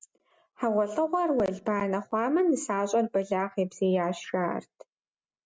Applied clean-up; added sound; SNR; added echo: none; none; none; none.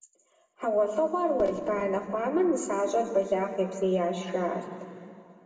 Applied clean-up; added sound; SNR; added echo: none; none; none; reverberation time 2.3 s.